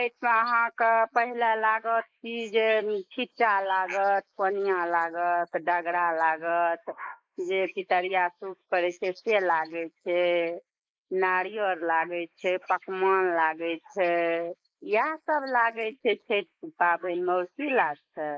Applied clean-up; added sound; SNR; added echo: neural mask model Resemble Enhance denoiser.